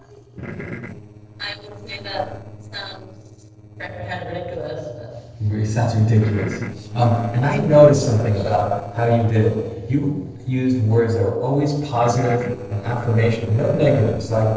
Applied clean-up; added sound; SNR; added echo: neural separator model SepFormer DNS4.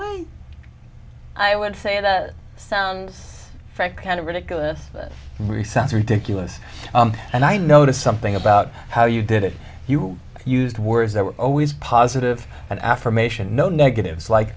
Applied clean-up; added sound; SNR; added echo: none; none; none; none.